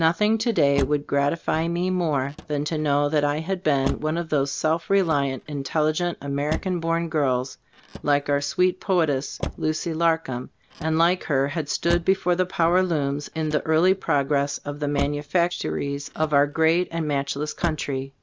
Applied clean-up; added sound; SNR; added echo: none; Motor vehicle (road); 15 dB; none.